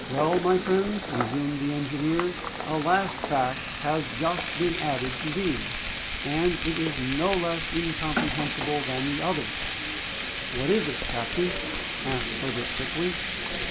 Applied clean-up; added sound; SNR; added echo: none; Frying (food); 3 dB; none.